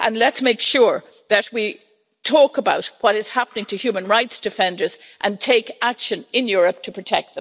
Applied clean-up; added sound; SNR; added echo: none; none; none; none.